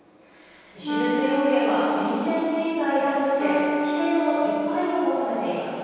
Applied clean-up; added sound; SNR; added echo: none; Wind instrument, woodwind instrument; 3 dB; reverberation time 2.2 s.